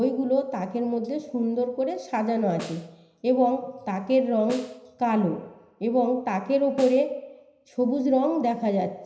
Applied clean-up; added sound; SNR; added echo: none; Snare drum; 20 dB; reverberation time 0.9 s.